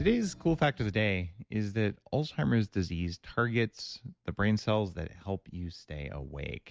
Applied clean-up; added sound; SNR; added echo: none; none; none; none.